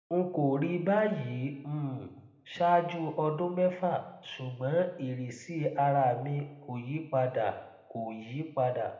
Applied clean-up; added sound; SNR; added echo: none; none; none; reverberation time 0.7 s.